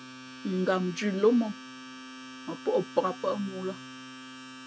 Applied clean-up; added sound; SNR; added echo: none; Domestic sounds, home sounds; 14 dB; none.